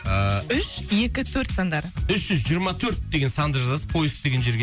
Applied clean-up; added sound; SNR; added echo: none; none; none; none.